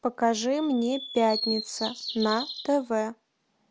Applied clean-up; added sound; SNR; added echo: none; Bird vocalization, bird call, bird song; 9 dB; none.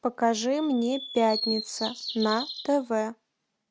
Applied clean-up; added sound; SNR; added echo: neural mask model RNNoise.